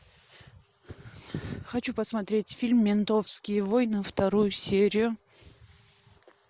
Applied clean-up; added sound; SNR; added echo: none; none; none; none.